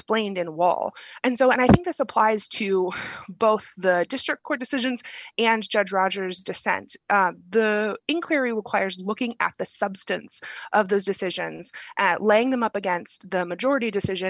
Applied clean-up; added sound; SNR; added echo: none; none; none; none.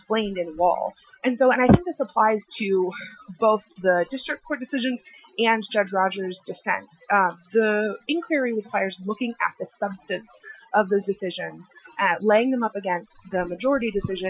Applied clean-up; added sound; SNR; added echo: classical method Wiener filter.